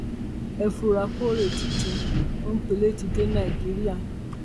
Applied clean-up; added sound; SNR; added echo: none; Wind; 0 dB; none.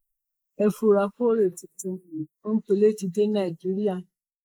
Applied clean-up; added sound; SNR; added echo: neural mask model Resemble Enhance denoiser.